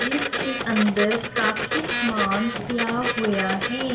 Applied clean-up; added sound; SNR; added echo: none; Printer; 1 dB; reverberation time 0.4 s.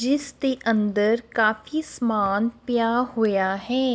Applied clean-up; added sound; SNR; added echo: none; none; none; none.